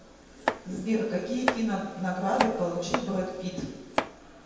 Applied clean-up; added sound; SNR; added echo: none; Domestic sounds, home sounds; 4 dB; reverberation time 1.1 s.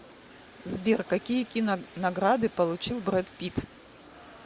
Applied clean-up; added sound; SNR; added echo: none; none; none; none.